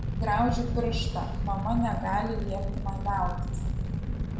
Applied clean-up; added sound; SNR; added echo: none; Fire; -2 dB; reverberation time 0.9 s.